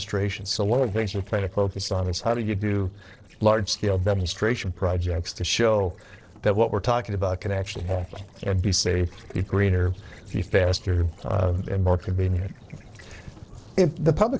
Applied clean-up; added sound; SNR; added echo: neural separator model SepFormer DNS4.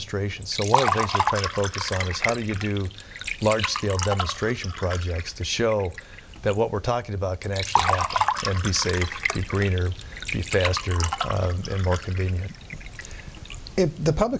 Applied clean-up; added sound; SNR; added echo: none; Liquid; 4 dB; none.